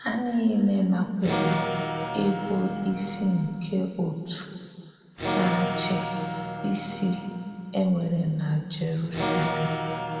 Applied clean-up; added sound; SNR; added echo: none; Electric guitar / Acoustic guitar; 5 dB; reverberation time 2.1 s.